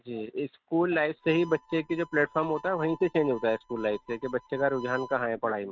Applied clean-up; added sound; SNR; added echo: neural mask model RNNoise.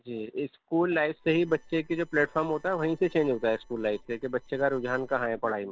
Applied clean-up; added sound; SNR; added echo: neural separator model SepFormer DNS4.